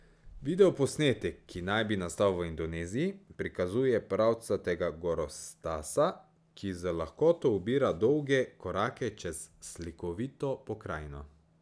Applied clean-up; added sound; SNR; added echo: none; none; none; none.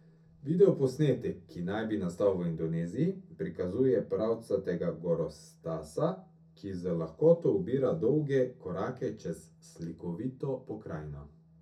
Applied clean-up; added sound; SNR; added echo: none; none; none; reverberation time 0.3 s.